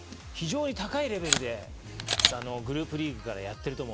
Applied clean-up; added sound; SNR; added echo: none; Camera; -2 dB; none.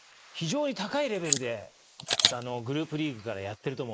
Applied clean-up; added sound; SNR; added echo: neural mask model Resemble Enhance denoiser.